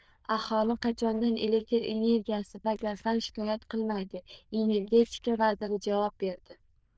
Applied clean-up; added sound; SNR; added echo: neural diffusion model UNIVERSE++.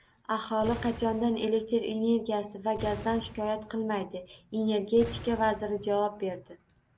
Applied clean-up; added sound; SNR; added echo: none; Boom; 15 dB; none.